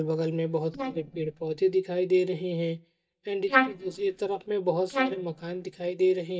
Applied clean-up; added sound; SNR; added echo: neural mask model DeepFilterNet 3.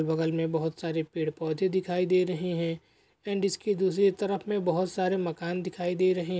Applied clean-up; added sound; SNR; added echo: none; none; none; none.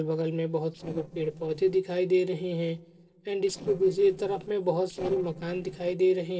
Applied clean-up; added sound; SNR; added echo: neural separator model SepFormer DNS4.